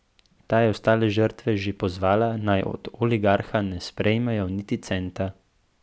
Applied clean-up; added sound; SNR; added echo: none; none; none; none.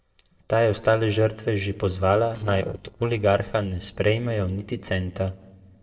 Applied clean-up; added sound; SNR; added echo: neural separator model SepFormer DNS4.